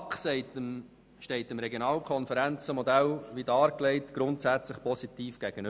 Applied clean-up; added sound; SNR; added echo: none; none; none; none.